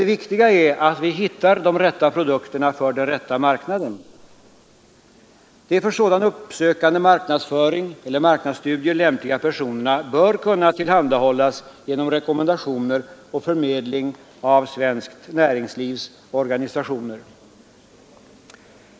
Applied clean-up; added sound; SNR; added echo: neural mask model Resemble Enhance denoiser.